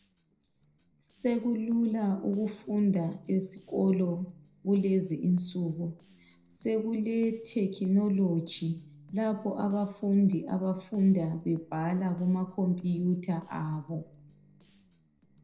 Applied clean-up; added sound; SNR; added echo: neural separator model SepFormer DNS4.